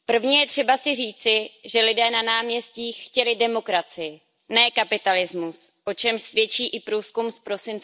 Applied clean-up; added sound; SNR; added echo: none; none; none; none.